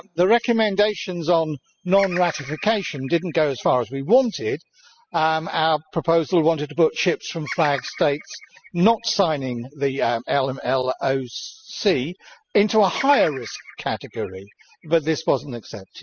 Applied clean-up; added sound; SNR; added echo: classical method spectral subtraction.